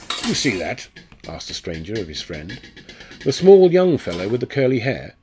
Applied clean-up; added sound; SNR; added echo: none; Dishes, pots, and pans; 18 dB; none.